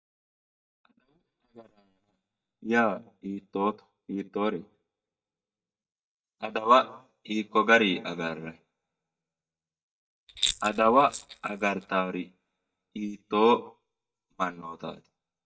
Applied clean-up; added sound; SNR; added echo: neural mask model DeepFilterNet 3.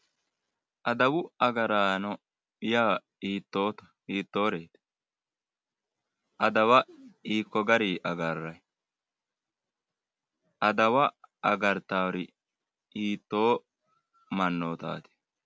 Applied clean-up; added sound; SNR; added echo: none; none; none; none.